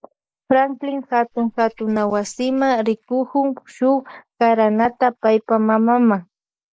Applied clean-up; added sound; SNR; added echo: neural mask model Resemble Enhance denoiser.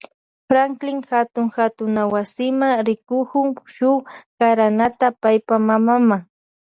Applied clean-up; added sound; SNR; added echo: none; none; none; none.